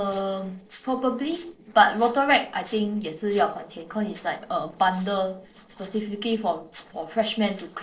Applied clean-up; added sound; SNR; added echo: neural separator model SepFormer DNS4.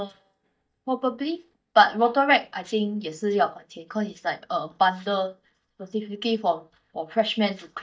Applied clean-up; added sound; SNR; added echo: neural mask model DeepFilterNet 3.